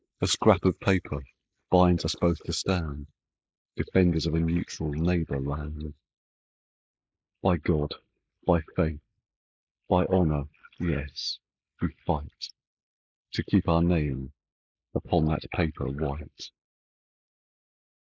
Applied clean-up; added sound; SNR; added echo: neural mask model Resemble Enhance denoiser.